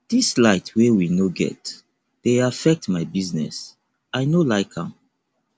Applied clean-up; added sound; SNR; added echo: none; none; none; none.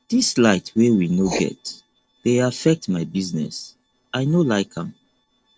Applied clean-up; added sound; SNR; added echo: neural separator model SepFormer DNS4.